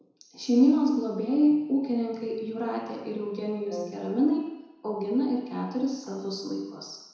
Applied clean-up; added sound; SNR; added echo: none; Brass instrument; 14 dB; reverberation time 1.0 s.